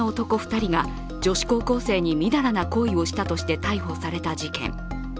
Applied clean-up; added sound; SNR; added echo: none; none; none; none.